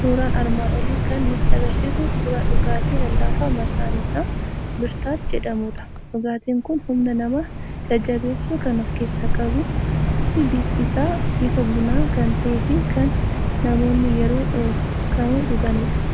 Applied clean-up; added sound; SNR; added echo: none; Cricket; -4 dB; none.